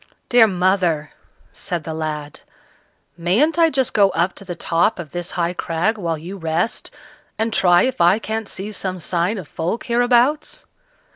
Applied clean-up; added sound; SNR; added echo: none; none; none; none.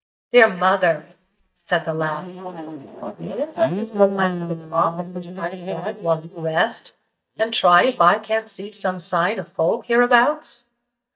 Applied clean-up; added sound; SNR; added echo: neural mask model DeepFilterNet 3.